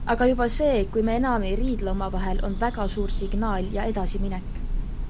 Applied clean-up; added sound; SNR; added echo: none; Bird / Breathing; 1 dB; none.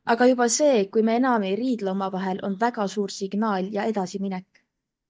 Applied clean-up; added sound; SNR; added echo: neural mask model DeepFilterNet 3.